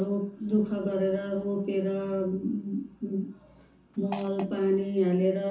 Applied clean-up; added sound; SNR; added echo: none; Fart; 14 dB; reverberation time 0.9 s.